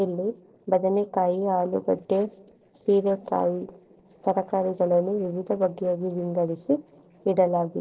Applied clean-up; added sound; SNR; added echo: neural separator model SepFormer DNS4.